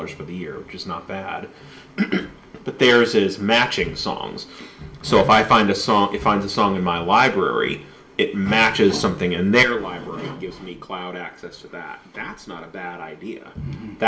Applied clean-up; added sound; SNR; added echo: none; none; none; reverberation time 0.5 s.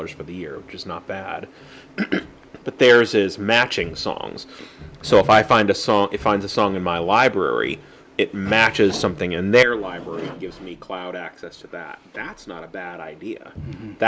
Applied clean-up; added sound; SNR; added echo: none; none; none; none.